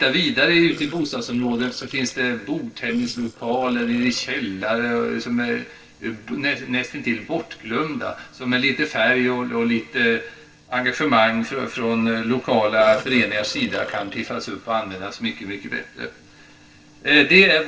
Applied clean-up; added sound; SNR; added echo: neural separator model SepFormer DNS4.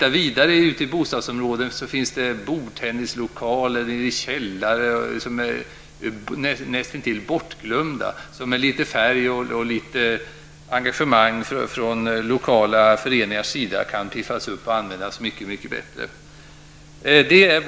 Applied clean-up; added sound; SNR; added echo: none; none; none; none.